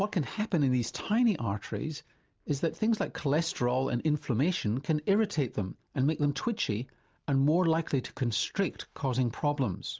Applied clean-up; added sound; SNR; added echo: none; none; none; none.